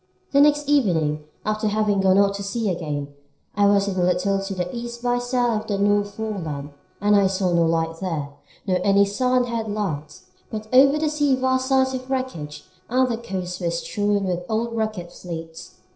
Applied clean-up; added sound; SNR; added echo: neural separator model SepFormer DNS4.